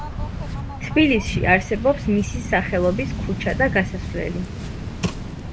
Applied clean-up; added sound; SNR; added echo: none; Waves, surf; 5 dB; none.